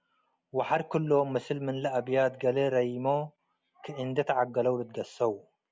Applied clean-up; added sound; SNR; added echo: none; none; none; none.